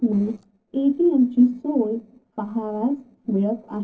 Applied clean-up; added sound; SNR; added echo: neural separator model SepFormer DNS4.